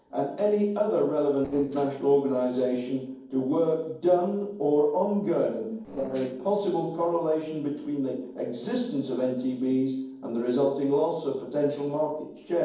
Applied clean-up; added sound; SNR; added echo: neural separator model SepFormer DNS4.